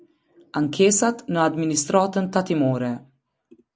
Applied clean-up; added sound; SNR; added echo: none; none; none; none.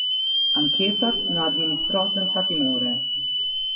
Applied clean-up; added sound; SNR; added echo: classical method WPE with log-MMSE.